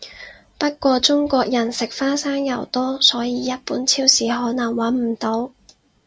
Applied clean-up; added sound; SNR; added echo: none; none; none; none.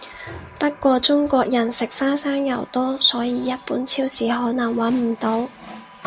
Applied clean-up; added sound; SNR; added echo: none; Water tap, faucet; 19 dB; none.